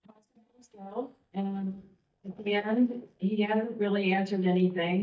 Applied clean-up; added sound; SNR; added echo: neural mask model DeepFilterNet 3.